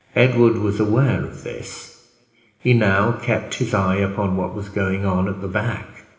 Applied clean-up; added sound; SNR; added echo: none; none; none; reverberation time 1.1 s.